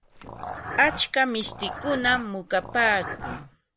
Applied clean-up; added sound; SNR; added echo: none; Dog; 10 dB; none.